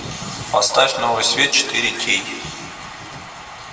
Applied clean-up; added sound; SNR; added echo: none; Thunder; 18 dB; reverberation time 1.9 s.